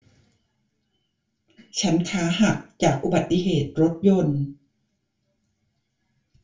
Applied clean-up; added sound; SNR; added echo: none; none; none; reverberation time 0.2 s.